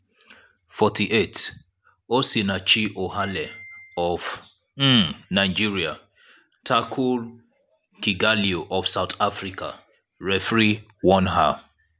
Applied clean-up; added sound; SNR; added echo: none; none; none; none.